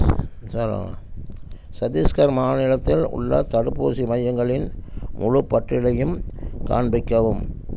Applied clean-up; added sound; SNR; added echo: none; none; none; none.